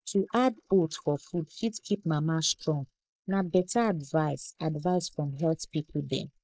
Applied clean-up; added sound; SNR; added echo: neural mask model Resemble Enhance denoiser.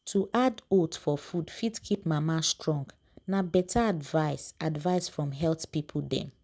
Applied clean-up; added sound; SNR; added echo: none; none; none; none.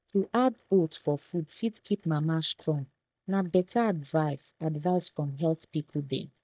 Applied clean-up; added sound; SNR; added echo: neural mask model DeepFilterNet 3.